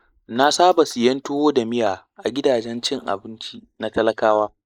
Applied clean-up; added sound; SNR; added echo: neural mask model Resemble Enhance denoiser.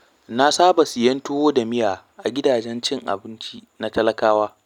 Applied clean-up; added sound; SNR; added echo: none; none; none; none.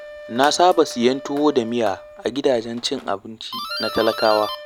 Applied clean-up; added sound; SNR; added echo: none; Doorbell + Wind instrument, woodwind instrument; 12 dB; none.